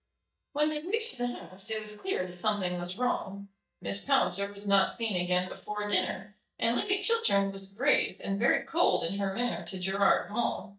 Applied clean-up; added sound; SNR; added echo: neural mask model DeepFilterNet 3.